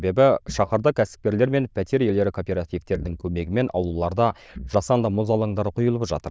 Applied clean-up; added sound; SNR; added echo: neural diffusion model UNIVERSE++.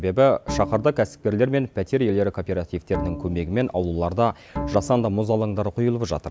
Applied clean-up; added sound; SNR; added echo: none; Bowed string instrument; 12 dB; none.